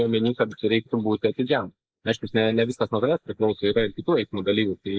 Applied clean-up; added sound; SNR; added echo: neural mask model Resemble Enhance denoiser.